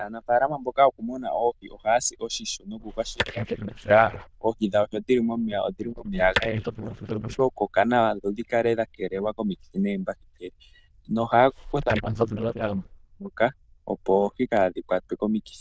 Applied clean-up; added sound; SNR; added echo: neural diffusion model UNIVERSE++.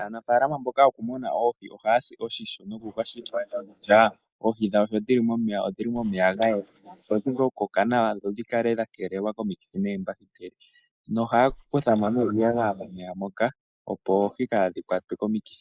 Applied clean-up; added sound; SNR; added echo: neural mask model Resemble Enhance denoiser.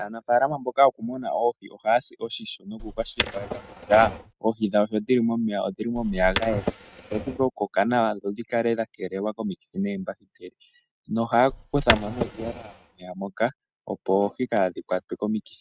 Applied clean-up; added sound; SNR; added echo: neural mask model RNNoise.